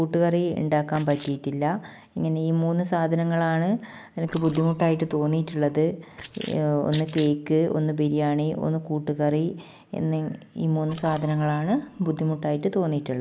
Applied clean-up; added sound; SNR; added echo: neural mask model Resemble Enhance denoiser.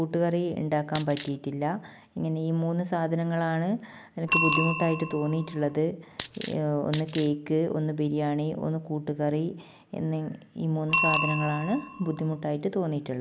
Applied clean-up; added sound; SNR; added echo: none; Coin (dropping) + Bicycle bell; -2 dB; none.